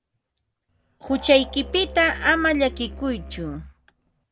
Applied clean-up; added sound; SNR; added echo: none; Musical instrument; 14 dB; none.